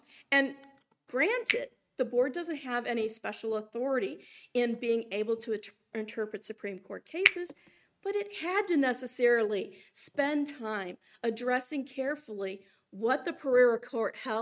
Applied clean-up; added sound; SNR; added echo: neural mask model RNNoise.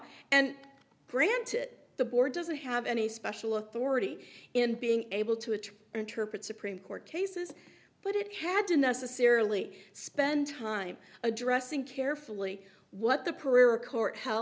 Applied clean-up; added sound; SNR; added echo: none; none; none; none.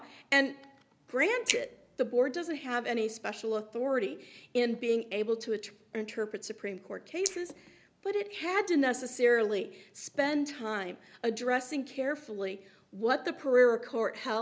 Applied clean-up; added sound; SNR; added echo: neural mask model Resemble Enhance denoiser.